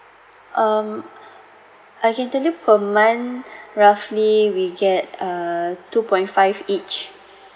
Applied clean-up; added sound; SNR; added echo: none; none; none; none.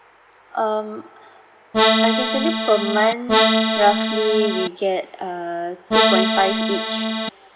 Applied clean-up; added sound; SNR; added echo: none; Accordion; -4 dB; none.